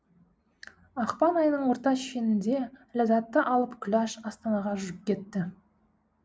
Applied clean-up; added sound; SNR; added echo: none; none; none; none.